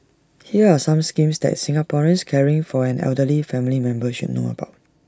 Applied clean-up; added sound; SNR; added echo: none; none; none; none.